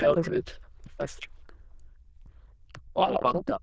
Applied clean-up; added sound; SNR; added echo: neural diffusion model UNIVERSE++.